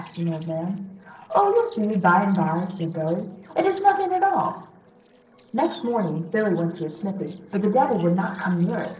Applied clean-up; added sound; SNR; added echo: neural separator model SepFormer DNS4.